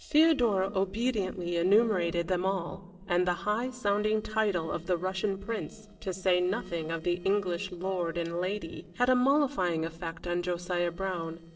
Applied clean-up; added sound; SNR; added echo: neural separator model SepFormer DNS4.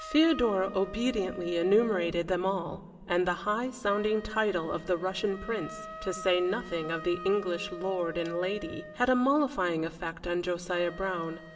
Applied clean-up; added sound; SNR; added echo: none; Wind instrument, woodwind instrument; 16 dB; reverberation time 2.7 s.